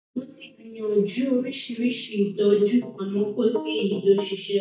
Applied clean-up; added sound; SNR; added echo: neural mask model DeepFilterNet 3.